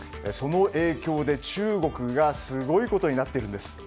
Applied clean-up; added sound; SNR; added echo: none; none; none; none.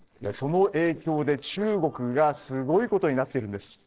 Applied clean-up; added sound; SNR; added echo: neural separator model SepFormer DNS4.